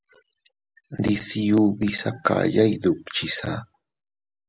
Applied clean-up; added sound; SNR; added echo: none; none; none; none.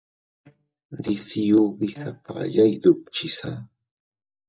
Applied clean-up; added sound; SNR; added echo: neural mask model DeepFilterNet 3.